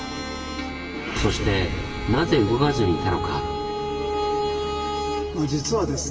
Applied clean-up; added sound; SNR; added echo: none; Keyboard (musical); 16 dB; reverberation time 1.4 s.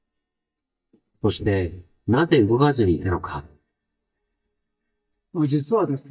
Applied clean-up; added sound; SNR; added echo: neural mask model DeepFilterNet 3.